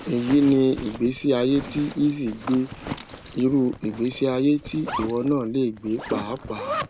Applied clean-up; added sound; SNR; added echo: none; Zipper (clothing); 12 dB; none.